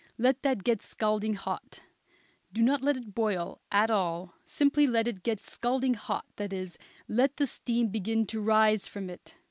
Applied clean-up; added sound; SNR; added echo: none; none; none; none.